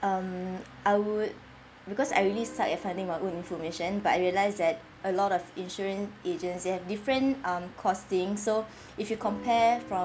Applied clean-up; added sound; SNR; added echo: none; Guitar; 20 dB; none.